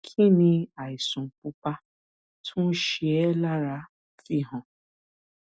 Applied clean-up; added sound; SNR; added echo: none; none; none; none.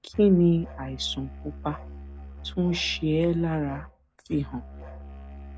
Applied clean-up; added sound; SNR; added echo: none; Musical instrument; 14 dB; none.